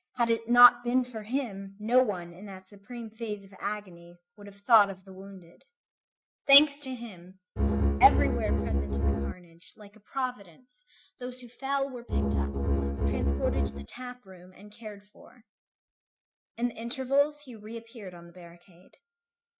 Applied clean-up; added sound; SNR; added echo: neural mask model RNNoise.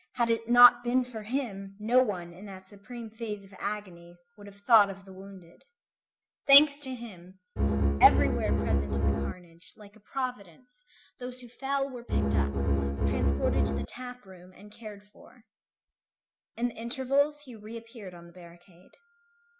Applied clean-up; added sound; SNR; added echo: none; Bowed string instrument; -5 dB; none.